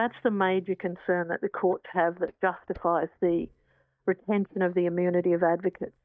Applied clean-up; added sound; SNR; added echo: neural mask model DeepFilterNet 3.